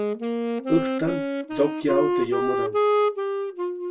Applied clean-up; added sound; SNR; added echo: none; Wind instrument, woodwind instrument; -3 dB; reverberation time 0.2 s.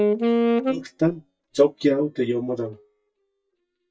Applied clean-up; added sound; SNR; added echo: neural mask model DeepFilterNet 3.